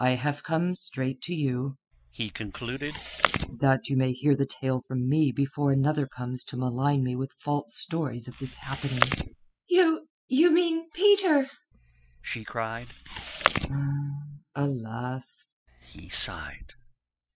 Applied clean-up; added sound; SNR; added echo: classical method spectral subtraction.